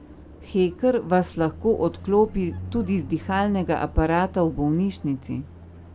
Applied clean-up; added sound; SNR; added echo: none; Car passing by; 15 dB; none.